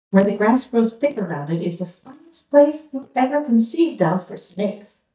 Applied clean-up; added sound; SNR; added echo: neural mask model DeepFilterNet 3.